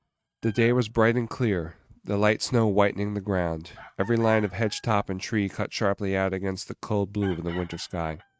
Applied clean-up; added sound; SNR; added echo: neural mask model RNNoise.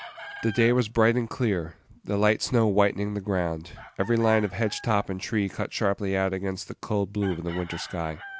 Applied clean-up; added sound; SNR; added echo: none; Chicken, rooster; 19 dB; none.